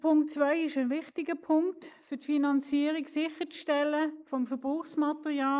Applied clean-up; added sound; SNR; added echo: neural mask model Resemble Enhance denoiser.